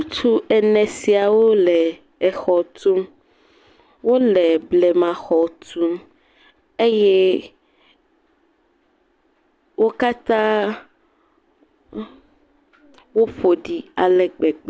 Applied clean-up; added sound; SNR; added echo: none; none; none; none.